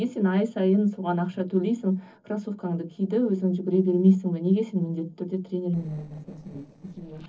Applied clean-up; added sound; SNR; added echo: neural separator model SepFormer DNS4.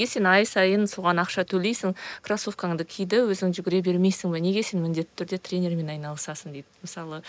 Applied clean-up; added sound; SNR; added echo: none; none; none; none.